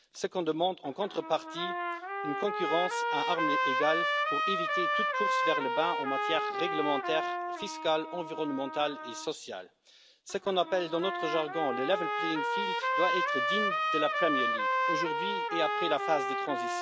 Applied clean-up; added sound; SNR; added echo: none; Trumpet; -1 dB; none.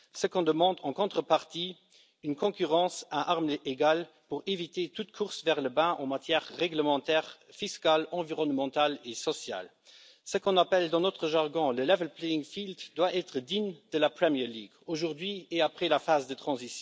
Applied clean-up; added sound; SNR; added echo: none; none; none; none.